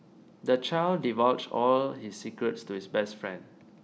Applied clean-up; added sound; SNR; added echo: none; none; none; none.